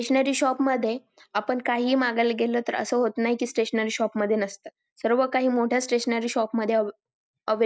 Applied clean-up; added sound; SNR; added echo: none; none; none; none.